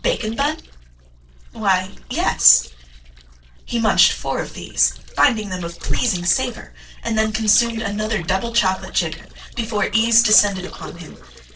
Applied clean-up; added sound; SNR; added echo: neural separator model SepFormer DNS4.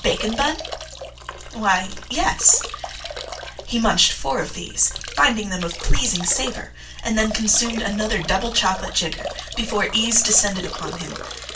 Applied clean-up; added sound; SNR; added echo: none; Drip / Trickle, dribble / Bathtub (filling or washing); 12 dB; reverberation time 0.2 s.